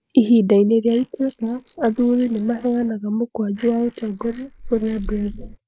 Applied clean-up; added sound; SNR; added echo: neural mask model Resemble Enhance denoiser.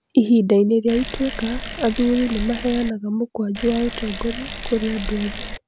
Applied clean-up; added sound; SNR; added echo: none; Bicycle; 4 dB; none.